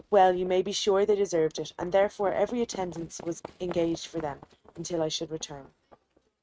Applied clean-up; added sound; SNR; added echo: neural mask model RNNoise.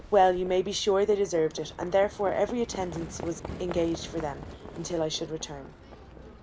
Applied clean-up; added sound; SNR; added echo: none; Livestock, farm animals, working animals; 13 dB; none.